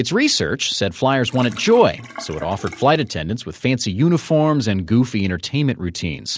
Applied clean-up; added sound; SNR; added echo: none; Sink (filling or washing); 20 dB; none.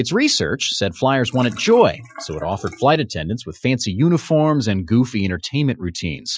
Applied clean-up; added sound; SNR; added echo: classical method Wiener filter.